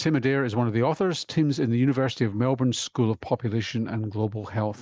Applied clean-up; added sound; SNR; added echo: neural mask model Resemble Enhance denoiser.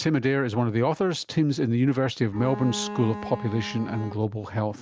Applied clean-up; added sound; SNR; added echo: none; Bowed string instrument; 11 dB; none.